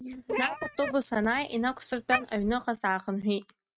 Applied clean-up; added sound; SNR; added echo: neural mask model RNNoise.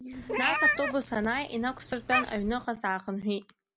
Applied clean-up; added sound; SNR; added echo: none; Meow; 0 dB; none.